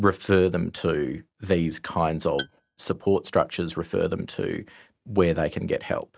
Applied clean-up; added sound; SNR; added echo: neural mask model RNNoise.